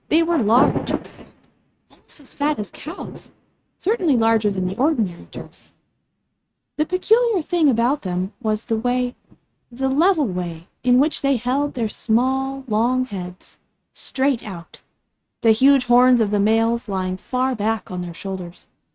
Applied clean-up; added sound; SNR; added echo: neural mask model RNNoise.